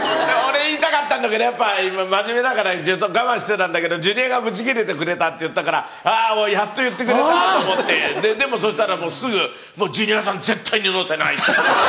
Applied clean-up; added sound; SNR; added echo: none; none; none; none.